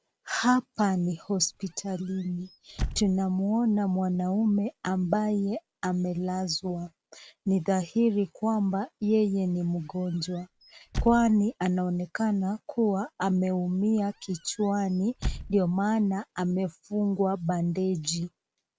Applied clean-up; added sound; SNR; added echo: none; Squeak / Slam; 11 dB; none.